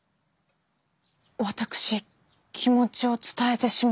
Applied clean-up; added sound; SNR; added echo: none; none; none; none.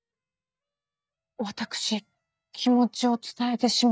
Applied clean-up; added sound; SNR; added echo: neural mask model DeepFilterNet 3.